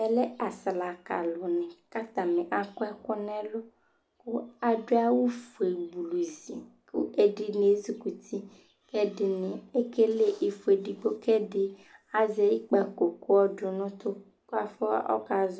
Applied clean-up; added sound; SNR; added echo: none; none; none; none.